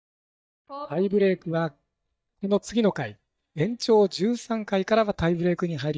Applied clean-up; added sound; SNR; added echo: neural mask model DeepFilterNet 3.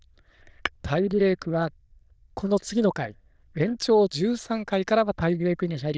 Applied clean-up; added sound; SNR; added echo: neural diffusion model UNIVERSE++.